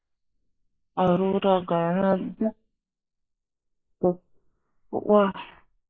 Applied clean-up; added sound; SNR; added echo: neural mask model Resemble Enhance denoiser.